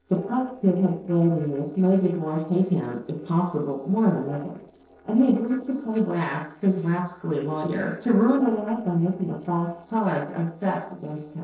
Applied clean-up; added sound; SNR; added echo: neural separator model SepFormer DNS4.